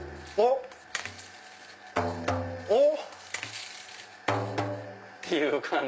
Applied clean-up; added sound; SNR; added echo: none; none; none; none.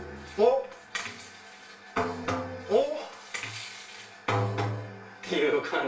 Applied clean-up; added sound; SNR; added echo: none; none; none; reverberation time 0.3 s.